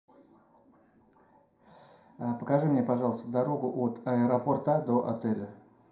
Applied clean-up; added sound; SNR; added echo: none; none; none; reverberation time 0.4 s.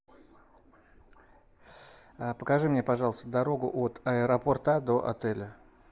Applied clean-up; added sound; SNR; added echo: none; none; none; none.